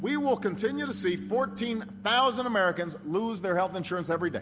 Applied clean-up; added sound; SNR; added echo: none; none; none; none.